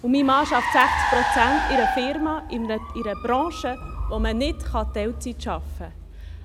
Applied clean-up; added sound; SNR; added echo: none; Car; 2 dB; none.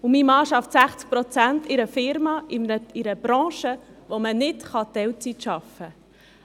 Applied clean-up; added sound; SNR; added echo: none; none; none; none.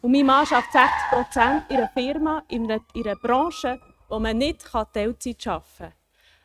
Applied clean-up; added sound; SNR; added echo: neural mask model RNNoise.